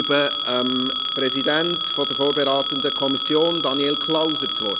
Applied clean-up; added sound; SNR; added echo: none; Telephone; 1 dB; none.